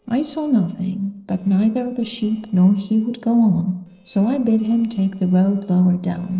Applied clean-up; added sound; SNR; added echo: neural separator model SepFormer DNS4.